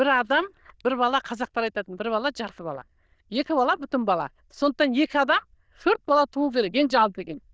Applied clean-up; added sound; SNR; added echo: neural diffusion model UNIVERSE++.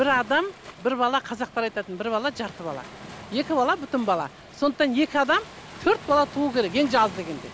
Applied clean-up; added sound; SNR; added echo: none; Waves, surf; 17 dB; none.